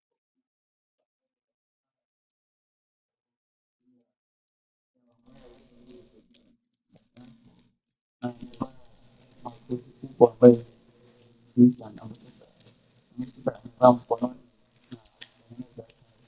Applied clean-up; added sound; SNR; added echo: neural mask model DeepFilterNet 3.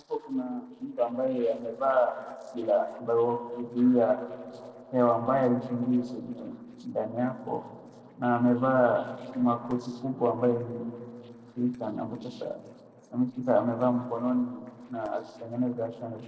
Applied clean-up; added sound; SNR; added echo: neural separator model SepFormer DNS4.